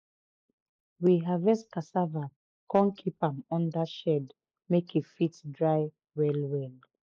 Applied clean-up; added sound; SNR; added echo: neural mask model Resemble Enhance denoiser.